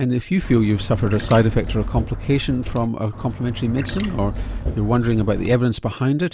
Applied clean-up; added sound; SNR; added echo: none; Trickle, dribble / Chirp, tweet; 7 dB; none.